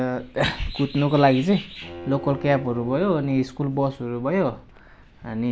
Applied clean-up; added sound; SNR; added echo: none; Bowed string instrument; 18 dB; none.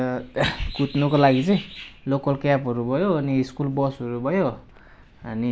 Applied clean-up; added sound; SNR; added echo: none; none; none; none.